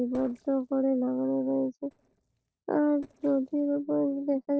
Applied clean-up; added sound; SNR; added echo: neural separator model SepFormer DNS4.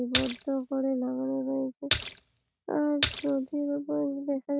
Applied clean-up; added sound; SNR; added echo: neural mask model RNNoise.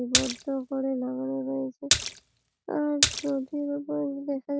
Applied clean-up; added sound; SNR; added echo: none; Splash, splatter; -1 dB; none.